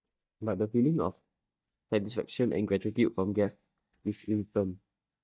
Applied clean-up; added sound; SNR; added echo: neural mask model DeepFilterNet 3.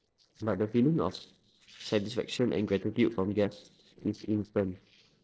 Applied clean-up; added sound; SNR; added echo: neural separator model SepFormer DNS4.